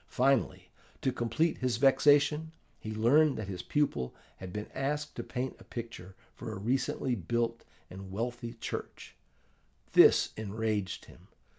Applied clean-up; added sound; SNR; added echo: none; none; none; none.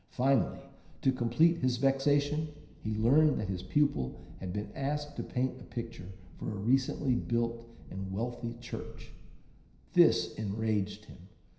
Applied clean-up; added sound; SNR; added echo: none; Thunderstorm; 16 dB; reverberation time 0.9 s.